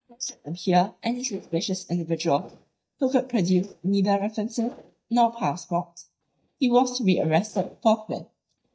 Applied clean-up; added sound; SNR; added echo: neural mask model DeepFilterNet 3.